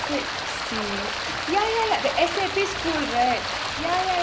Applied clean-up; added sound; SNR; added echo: none; Stream; 3 dB; none.